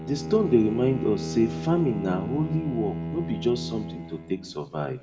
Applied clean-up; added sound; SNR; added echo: none; Bowed string instrument; 7 dB; reverberation time 0.7 s.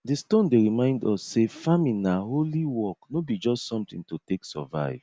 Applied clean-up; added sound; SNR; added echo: none; none; none; none.